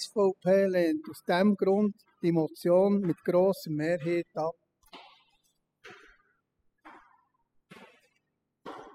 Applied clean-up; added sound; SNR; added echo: classical method spectral subtraction.